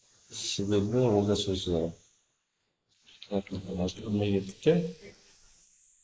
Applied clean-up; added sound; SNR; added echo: neural mask model Resemble Enhance denoiser.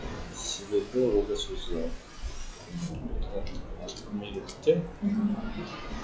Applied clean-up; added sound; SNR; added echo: classical method log-MMSE.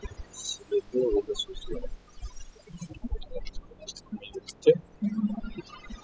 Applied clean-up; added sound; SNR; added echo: classical method spectral subtraction.